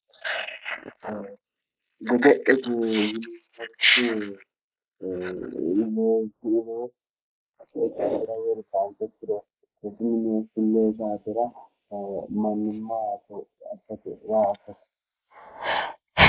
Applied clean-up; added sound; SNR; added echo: neural mask model Resemble Enhance denoiser.